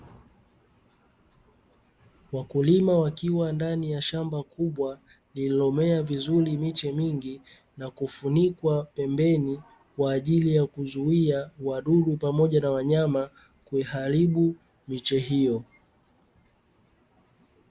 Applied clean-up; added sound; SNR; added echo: none; none; none; none.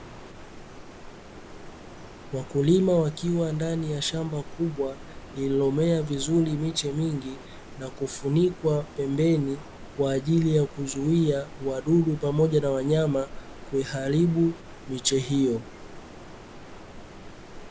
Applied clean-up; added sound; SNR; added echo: none; Stream; 15 dB; none.